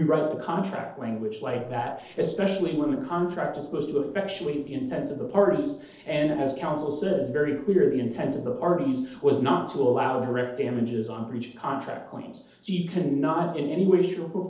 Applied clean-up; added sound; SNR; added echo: neural separator model SepFormer DNS4.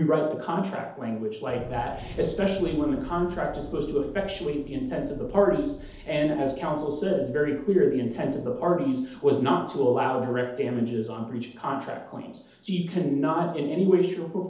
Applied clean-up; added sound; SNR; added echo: none; Thunder / Explosion; 20 dB; reverberation time 2.2 s.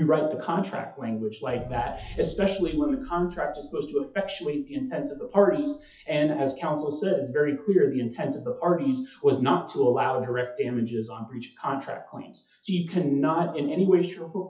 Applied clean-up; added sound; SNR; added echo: classical method WPE with log-MMSE.